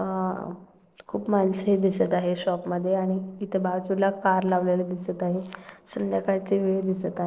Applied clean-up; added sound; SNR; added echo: neural separator model SepFormer DNS4.